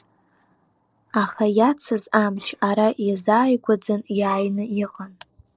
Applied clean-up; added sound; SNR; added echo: neural separator model SepFormer DNS4.